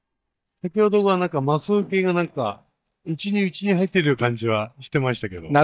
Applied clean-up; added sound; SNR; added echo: neural mask model DeepFilterNet 3.